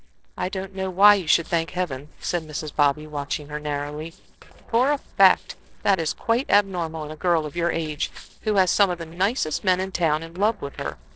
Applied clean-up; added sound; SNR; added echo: neural separator model SepFormer DNS4.